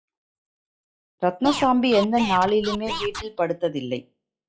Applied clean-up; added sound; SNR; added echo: classical method log-MMSE.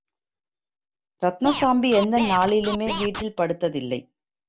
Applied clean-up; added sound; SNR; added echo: none; Scratching (performance technique); 7 dB; none.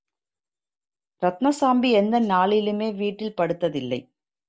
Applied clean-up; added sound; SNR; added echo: none; none; none; none.